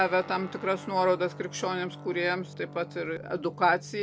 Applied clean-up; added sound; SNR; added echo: none; Guitar; 15 dB; none.